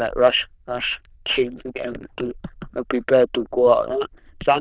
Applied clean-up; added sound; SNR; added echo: neural diffusion model UNIVERSE++.